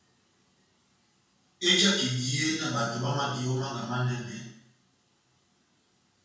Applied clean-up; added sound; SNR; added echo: none; none; none; reverberation time 0.6 s.